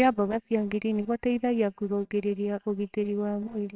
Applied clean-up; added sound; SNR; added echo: neural separator model SepFormer WHAMR!.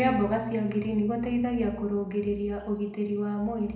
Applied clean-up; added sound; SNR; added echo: none; Guitar; 18 dB; reverberation time 0.7 s.